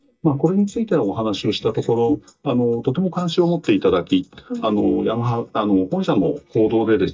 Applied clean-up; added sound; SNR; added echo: neural mask model DeepFilterNet 3.